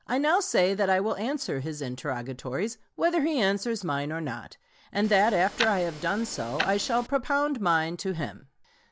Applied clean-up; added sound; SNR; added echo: none; Tick-tock; 9 dB; none.